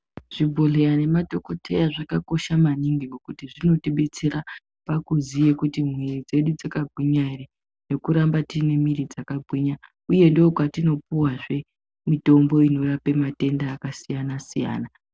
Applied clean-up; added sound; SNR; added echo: none; none; none; none.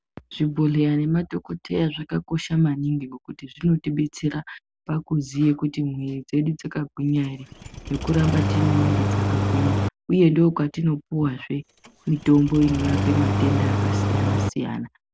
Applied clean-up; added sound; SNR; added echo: none; Engine starting; 0 dB; none.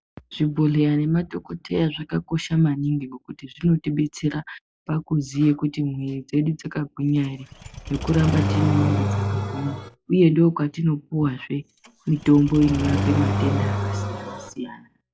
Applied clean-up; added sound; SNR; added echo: classical method log-MMSE.